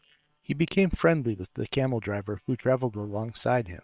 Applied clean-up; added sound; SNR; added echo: neural separator model SepFormer WHAM!.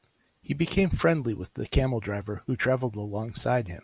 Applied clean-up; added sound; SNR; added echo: none; none; none; none.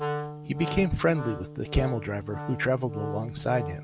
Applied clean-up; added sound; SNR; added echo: none; Wind instrument, woodwind instrument; 7 dB; none.